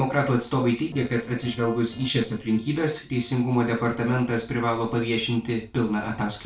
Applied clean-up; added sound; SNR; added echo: neural separator model SepFormer DNS4.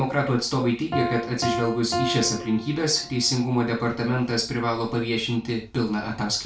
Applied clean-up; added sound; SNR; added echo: none; Piano; 9 dB; reverberation time 0.3 s.